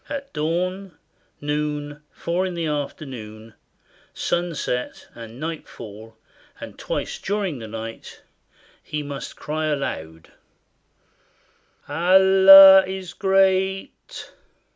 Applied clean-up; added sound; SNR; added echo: none; none; none; none.